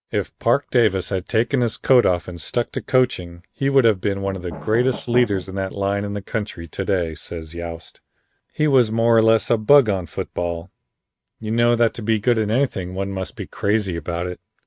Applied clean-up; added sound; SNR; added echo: neural mask model RNNoise.